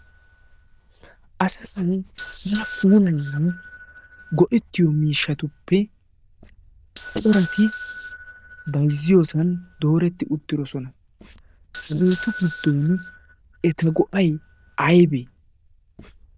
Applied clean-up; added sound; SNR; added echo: neural diffusion model UNIVERSE++.